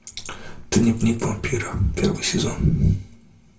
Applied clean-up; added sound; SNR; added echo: none; Livestock, farm animals, working animals; 18 dB; reverberation time 0.3 s.